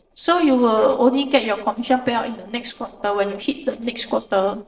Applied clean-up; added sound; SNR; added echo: neural separator model SepFormer DNS4.